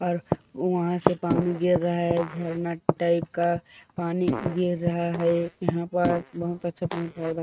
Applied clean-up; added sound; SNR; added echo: neural mask model RNNoise.